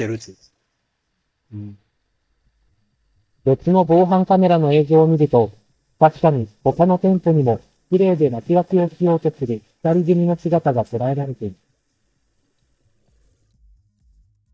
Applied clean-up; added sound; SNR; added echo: neural mask model DeepFilterNet 3.